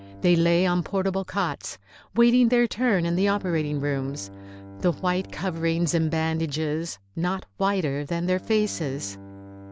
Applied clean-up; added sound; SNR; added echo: none; Bowed string instrument; 19 dB; none.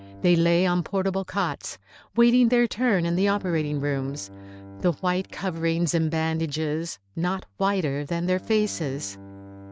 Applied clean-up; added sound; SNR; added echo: neural mask model RNNoise.